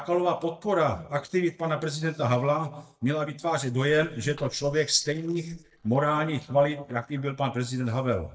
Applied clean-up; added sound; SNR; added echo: neural mask model DeepFilterNet 3.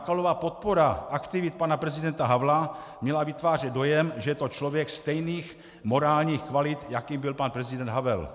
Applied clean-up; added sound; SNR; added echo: none; none; none; none.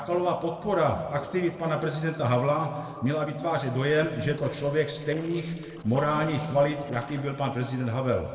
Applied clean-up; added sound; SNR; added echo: neural separator model SepFormer DNS4.